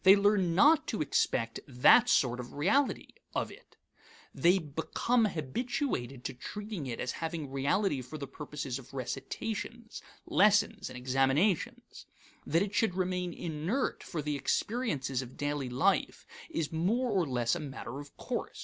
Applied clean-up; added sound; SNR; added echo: none; none; none; none.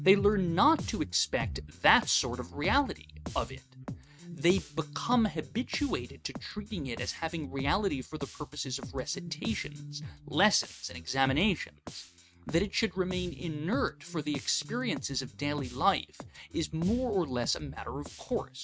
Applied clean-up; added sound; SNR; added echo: neural mask model RNNoise.